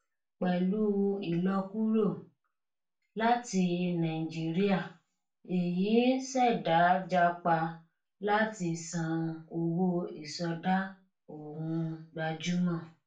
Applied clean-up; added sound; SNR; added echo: none; none; none; reverberation time 0.3 s.